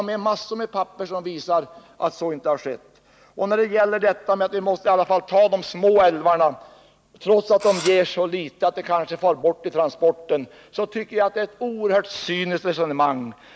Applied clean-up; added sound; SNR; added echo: none; Engine / Drill; 13 dB; none.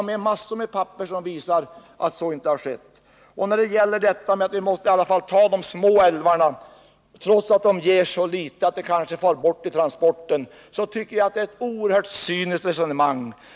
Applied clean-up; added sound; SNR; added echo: none; none; none; none.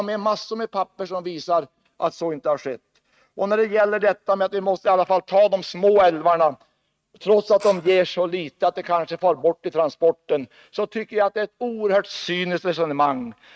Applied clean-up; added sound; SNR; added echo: neural mask model RNNoise.